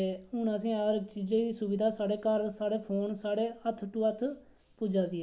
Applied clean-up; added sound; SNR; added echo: none; none; none; none.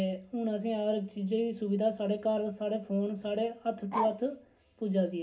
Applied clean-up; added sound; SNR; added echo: none; Bark; 8 dB; reverberation time 0.2 s.